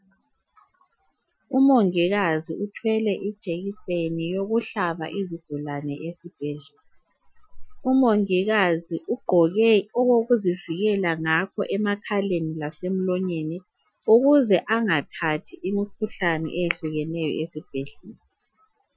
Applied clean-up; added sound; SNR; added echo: classical method Wiener filter.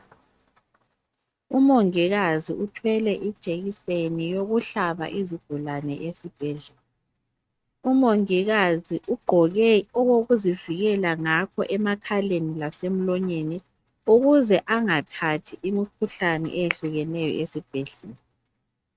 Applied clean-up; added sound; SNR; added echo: neural mask model RNNoise.